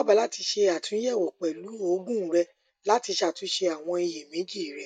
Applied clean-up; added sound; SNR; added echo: neural mask model DeepFilterNet 3.